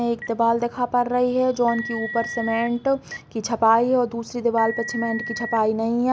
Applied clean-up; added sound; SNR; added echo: none; Telephone; 14 dB; none.